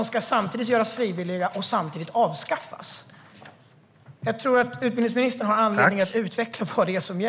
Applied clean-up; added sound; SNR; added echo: none; none; none; none.